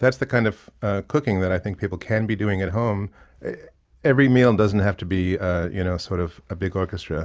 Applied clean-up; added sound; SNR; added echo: none; none; none; none.